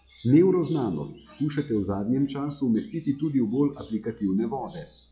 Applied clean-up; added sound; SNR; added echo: classical method log-MMSE.